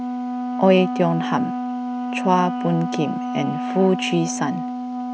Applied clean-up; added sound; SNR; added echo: none; Wind instrument, woodwind instrument; 4 dB; none.